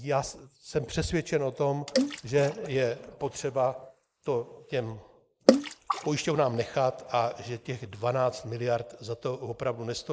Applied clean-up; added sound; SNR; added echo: neural mask model Resemble Enhance denoiser.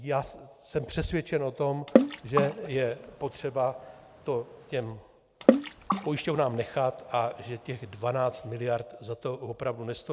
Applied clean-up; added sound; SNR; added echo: none; Water / Splash, splatter; -1 dB; none.